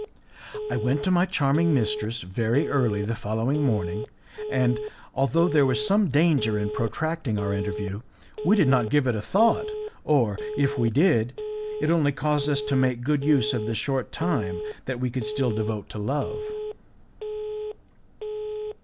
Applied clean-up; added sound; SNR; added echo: none; Telephone; 9 dB; none.